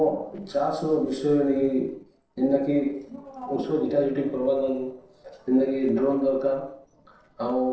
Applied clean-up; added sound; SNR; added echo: neural separator model SepFormer DNS4.